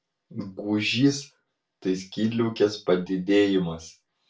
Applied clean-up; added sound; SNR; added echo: none; none; none; reverberation time 0.3 s.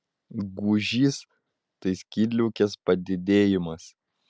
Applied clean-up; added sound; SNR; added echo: none; none; none; none.